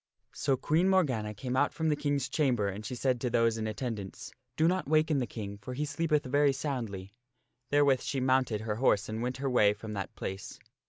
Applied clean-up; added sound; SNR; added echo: none; none; none; none.